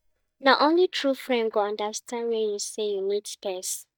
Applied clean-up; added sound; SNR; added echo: neural mask model DeepFilterNet 3.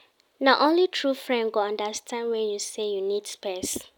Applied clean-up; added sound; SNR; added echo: none; none; none; none.